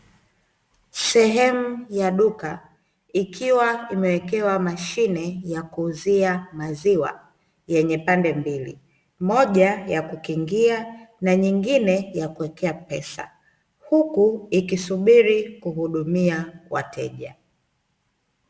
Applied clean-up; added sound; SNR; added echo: none; none; none; none.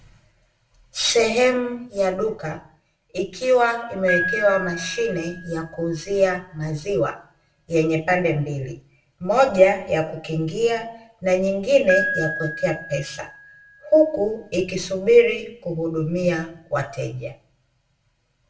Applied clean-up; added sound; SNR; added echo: none; Piano; 13 dB; reverberation time 0.2 s.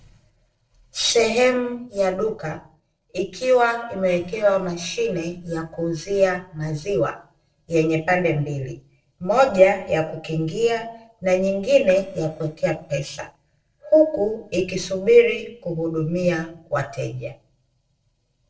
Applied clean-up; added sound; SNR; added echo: neural separator model SepFormer DNS4.